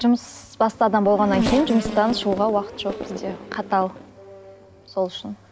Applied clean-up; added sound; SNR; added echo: none; Race car, auto racing / Accelerating, revving, vroom; 9 dB; none.